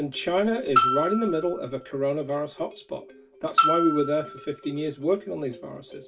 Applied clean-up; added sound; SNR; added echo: none; Bell; 1 dB; reverberation time 0.2 s.